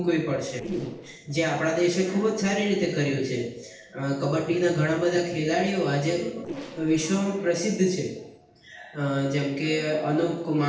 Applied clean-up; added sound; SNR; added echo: neural separator model SepFormer DNS4.